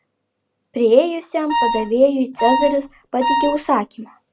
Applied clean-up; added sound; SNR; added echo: none; Wind instrument, woodwind instrument; 3 dB; none.